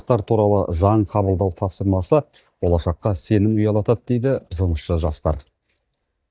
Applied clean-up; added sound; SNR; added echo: neural mask model DeepFilterNet 3.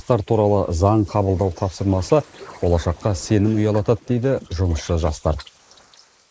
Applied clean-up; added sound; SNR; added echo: neural mask model Resemble Enhance denoiser.